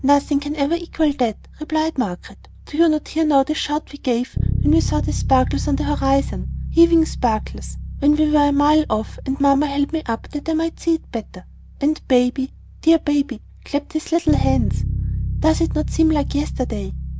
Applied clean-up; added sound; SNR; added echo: none; Bass guitar; 6 dB; none.